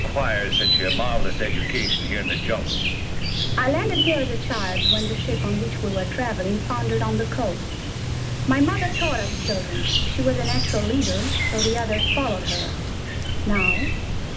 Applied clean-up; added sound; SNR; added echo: none; Chirp, tweet; -3 dB; none.